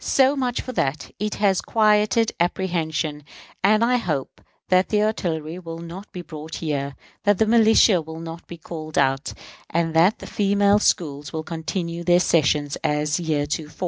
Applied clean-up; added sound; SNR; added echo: none; none; none; none.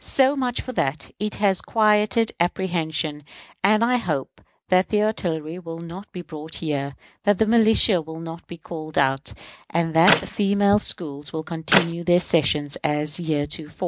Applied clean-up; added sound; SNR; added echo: none; Clapping; 3 dB; none.